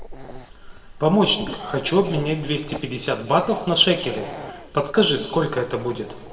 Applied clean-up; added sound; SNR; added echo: none; Dog; 15 dB; reverberation time 1.5 s.